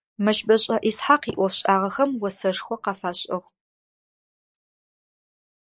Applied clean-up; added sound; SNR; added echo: neural mask model Resemble Enhance denoiser.